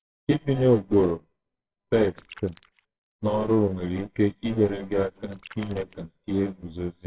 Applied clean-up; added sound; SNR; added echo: neural separator model SepFormer WHAMR!.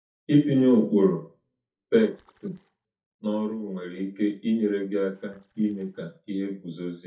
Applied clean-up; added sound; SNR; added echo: neural mask model DeepFilterNet 3.